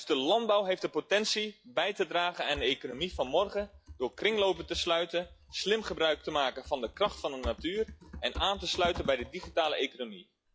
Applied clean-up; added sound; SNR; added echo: classical method log-MMSE.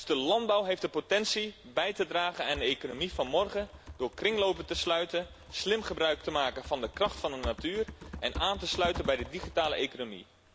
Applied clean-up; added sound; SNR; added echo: none; Typing; 15 dB; none.